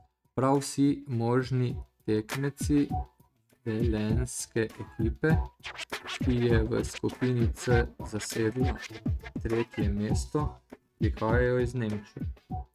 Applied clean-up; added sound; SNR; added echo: neural mask model RNNoise.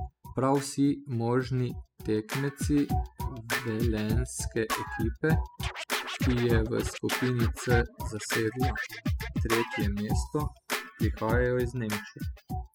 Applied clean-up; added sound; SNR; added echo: classical method spectral subtraction.